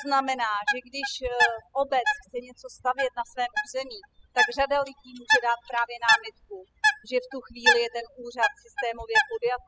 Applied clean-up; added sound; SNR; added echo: classical method spectral subtraction.